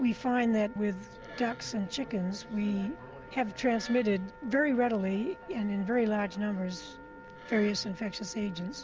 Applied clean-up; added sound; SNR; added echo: none; Wood + Wind instrument, woodwind instrument; 18 dB; none.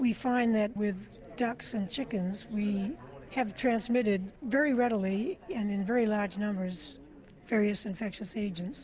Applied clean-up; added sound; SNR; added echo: none; none; none; none.